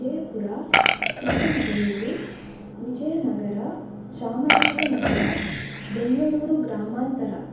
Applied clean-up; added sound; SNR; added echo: none; Burping, eructation; -2 dB; reverberation time 2.2 s.